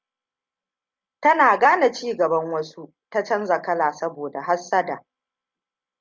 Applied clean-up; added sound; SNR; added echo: none; none; none; none.